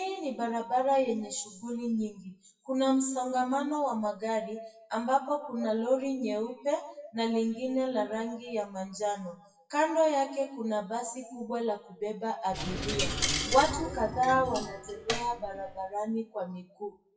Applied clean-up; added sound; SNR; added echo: classical method WPE with log-MMSE.